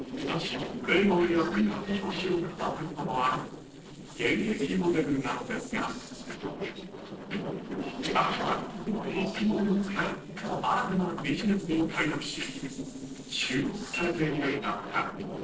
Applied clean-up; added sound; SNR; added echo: neural separator model SepFormer DNS4.